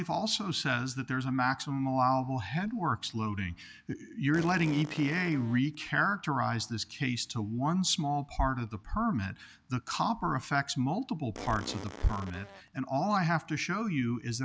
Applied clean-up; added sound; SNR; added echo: none; Fart; 13 dB; none.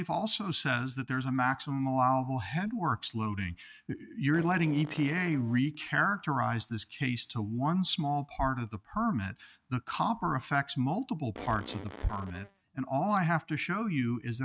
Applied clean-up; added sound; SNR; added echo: neural mask model RNNoise.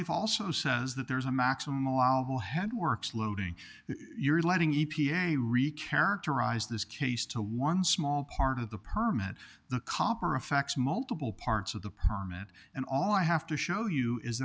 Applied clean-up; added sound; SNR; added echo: none; none; none; none.